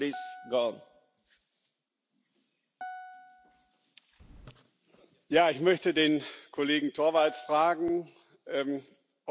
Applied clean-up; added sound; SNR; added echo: none; Piano; 17 dB; none.